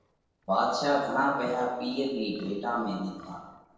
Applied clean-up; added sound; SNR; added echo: neural separator model SepFormer DNS4.